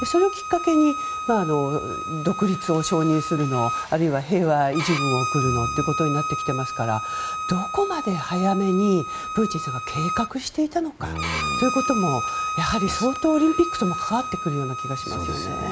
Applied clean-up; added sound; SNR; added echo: none; Bowed string instrument; 6 dB; none.